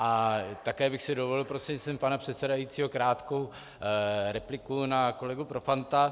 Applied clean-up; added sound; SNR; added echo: none; none; none; none.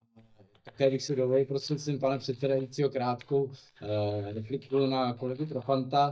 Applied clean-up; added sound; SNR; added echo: neural mask model DeepFilterNet 3.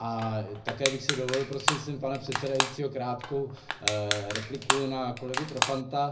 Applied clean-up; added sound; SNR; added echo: none; Crushing; 1 dB; reverberation time 0.4 s.